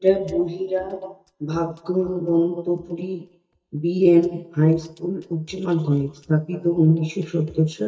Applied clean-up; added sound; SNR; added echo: neural mask model DeepFilterNet 3.